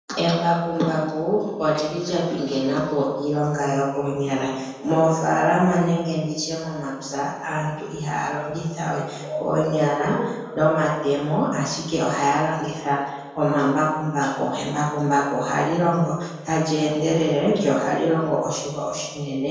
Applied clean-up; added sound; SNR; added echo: none; none; none; reverberation time 1.2 s.